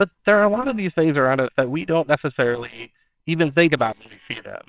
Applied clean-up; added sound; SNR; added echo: neural separator model SepFormer WHAMR!.